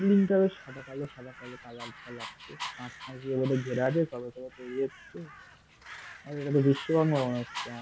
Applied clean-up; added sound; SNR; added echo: none; Dog + Crow; 15 dB; none.